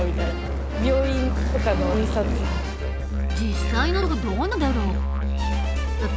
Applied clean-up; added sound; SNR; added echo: none; Musical instrument; -3 dB; none.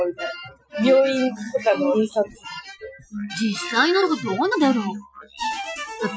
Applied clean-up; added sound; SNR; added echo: classical method Wiener filter.